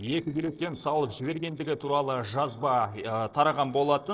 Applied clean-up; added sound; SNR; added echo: neural separator model SepFormer DNS4.